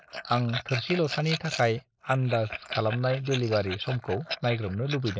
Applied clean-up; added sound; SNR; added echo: neural mask model Resemble Enhance denoiser.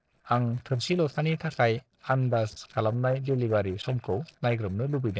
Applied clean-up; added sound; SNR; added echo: neural separator model SepFormer DNS4.